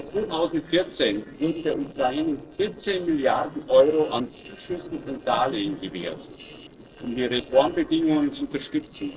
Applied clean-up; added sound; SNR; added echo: neural separator model SepFormer DNS4.